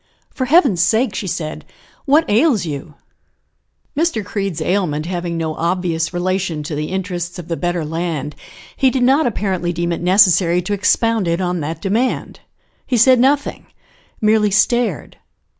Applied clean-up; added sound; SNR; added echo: none; none; none; none.